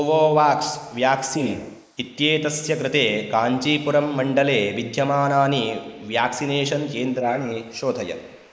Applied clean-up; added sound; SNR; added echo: neural mask model Resemble Enhance denoiser.